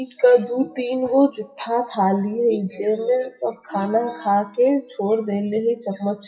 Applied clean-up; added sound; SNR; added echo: classical method WPE with log-MMSE.